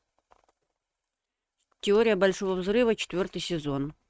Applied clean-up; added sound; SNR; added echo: neural mask model RNNoise.